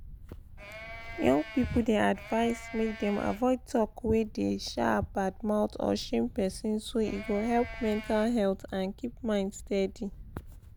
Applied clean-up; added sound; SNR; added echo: none; Livestock, farm animals, working animals + Wind; 15 dB; none.